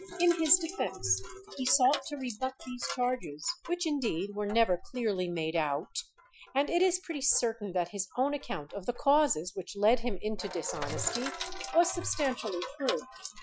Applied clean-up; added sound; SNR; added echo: classical method Wiener filter.